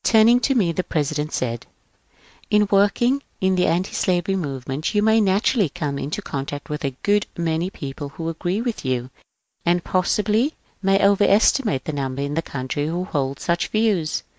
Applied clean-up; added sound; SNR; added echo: none; none; none; none.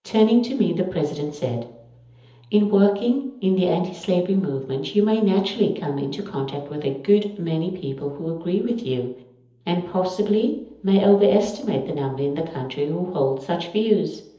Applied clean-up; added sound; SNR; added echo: none; none; none; reverberation time 0.7 s.